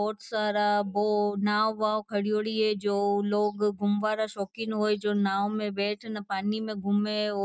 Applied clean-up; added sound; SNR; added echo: none; none; none; none.